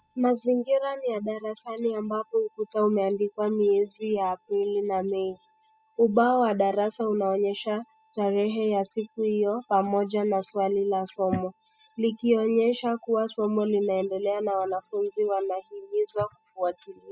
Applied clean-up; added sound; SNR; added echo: classical method spectral subtraction.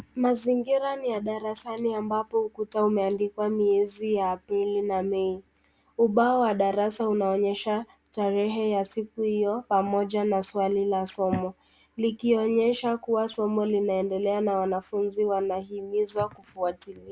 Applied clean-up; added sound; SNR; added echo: none; none; none; none.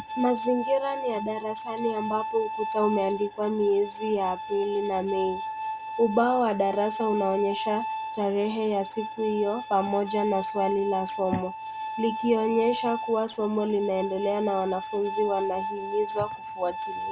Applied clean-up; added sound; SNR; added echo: none; Bowed string instrument; 7 dB; none.